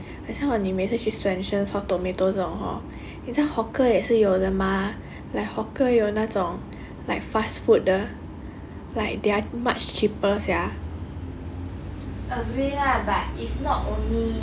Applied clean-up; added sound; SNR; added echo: none; none; none; none.